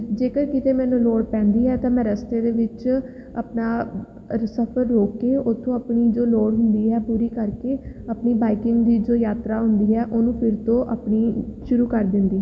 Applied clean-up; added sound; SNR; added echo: none; none; none; none.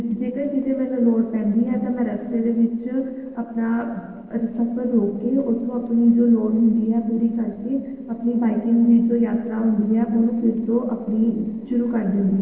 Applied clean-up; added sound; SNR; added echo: neural separator model SepFormer DNS4.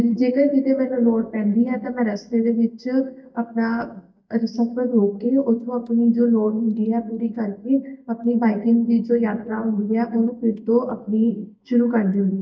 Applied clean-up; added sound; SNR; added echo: neural mask model DeepFilterNet 3.